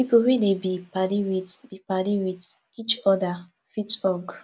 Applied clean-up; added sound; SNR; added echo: none; none; none; none.